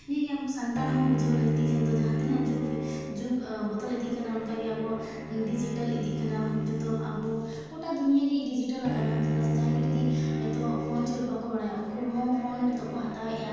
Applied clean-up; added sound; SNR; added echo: none; Bowed string instrument; 1 dB; reverberation time 1.2 s.